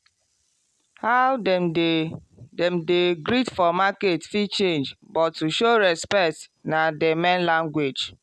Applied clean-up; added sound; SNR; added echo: none; none; none; none.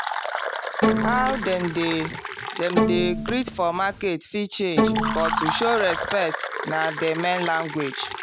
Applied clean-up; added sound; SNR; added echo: none; Fill (with liquid) + Bowed string instrument; 0 dB; none.